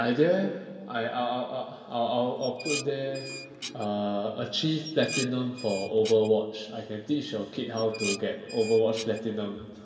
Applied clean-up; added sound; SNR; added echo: none; Dishes, pots, and pans; 12 dB; reverberation time 2.4 s.